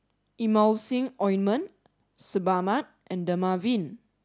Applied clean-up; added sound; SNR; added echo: none; none; none; none.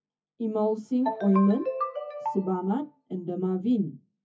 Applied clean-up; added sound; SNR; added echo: classical method WPE with log-MMSE.